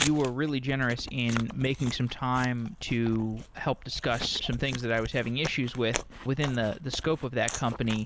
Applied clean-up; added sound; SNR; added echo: none; Chewing, mastication; 10 dB; none.